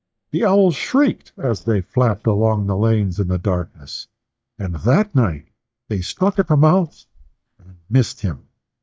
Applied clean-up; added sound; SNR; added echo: neural mask model DeepFilterNet 3.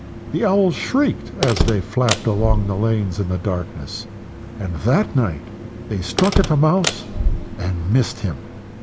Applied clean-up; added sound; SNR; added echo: none; Slam; 5 dB; none.